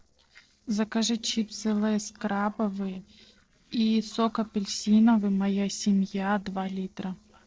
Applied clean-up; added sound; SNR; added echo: neural separator model SepFormer DNS4.